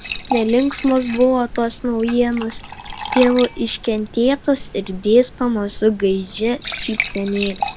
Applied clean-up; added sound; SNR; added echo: none; Fill (with liquid) / Trickle, dribble / Glass; 11 dB; none.